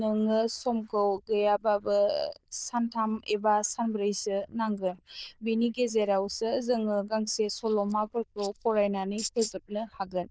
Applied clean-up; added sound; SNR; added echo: neural diffusion model UNIVERSE++.